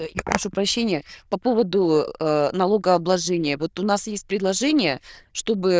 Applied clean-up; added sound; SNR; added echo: neural diffusion model UNIVERSE++.